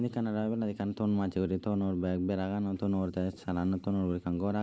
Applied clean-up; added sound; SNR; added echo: neural mask model Resemble Enhance denoiser.